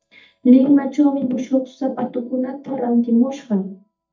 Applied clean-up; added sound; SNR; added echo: neural mask model DeepFilterNet 3.